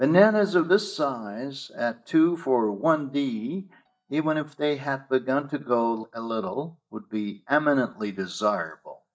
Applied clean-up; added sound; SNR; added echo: neural mask model DeepFilterNet 3.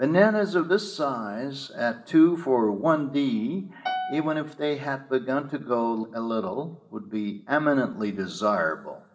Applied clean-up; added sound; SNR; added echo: none; Piano; 9 dB; reverberation time 0.8 s.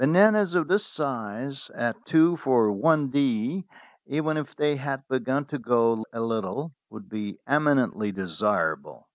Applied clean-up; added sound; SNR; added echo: none; none; none; none.